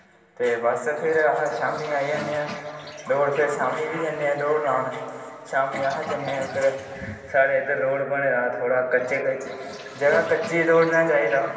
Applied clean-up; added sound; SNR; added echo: none; Toilet flush; 15 dB; reverberation time 2.6 s.